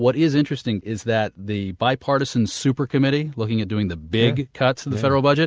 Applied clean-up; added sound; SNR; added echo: none; none; none; none.